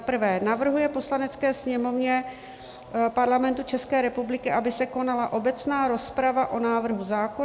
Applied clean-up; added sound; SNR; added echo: none; none; none; none.